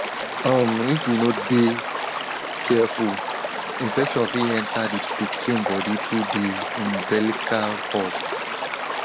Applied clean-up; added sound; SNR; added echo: none; Stream / Liquid; 3 dB; none.